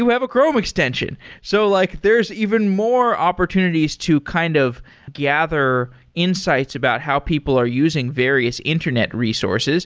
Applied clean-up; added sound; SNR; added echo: none; none; none; none.